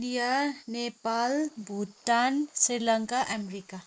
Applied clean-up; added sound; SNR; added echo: neural mask model Resemble Enhance denoiser.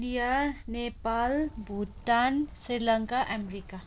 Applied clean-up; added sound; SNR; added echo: none; Wind; 17 dB; none.